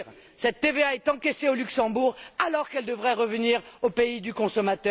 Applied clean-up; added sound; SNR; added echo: none; none; none; none.